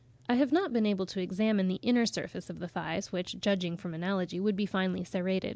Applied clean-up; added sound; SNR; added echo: none; none; none; none.